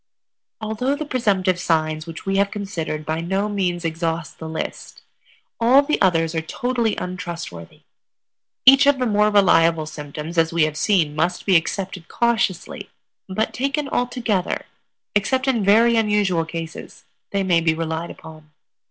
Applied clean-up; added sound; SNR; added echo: none; none; none; none.